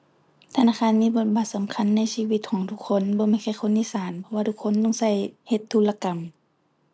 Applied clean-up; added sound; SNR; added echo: none; none; none; none.